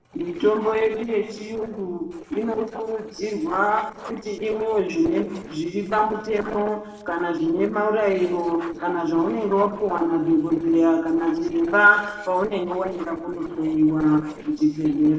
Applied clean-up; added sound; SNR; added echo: neural separator model SepFormer DNS4.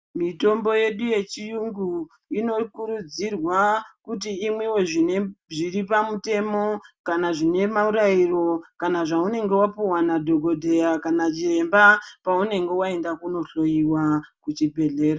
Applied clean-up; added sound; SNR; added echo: none; none; none; none.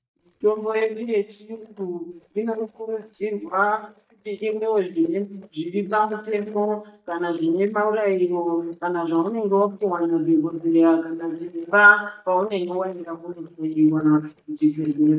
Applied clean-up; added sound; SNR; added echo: neural mask model DeepFilterNet 3.